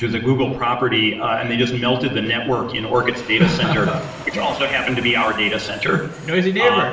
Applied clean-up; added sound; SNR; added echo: none; Aircraft; 19 dB; reverberation time 0.8 s.